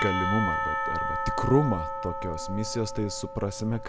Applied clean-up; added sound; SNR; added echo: none; Church bell / Percussion; 3 dB; none.